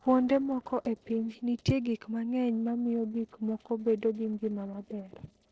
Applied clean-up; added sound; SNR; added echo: neural separator model SepFormer DNS4.